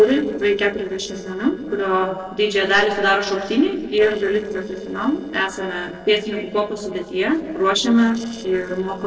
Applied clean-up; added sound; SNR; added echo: neural separator model SepFormer DNS4.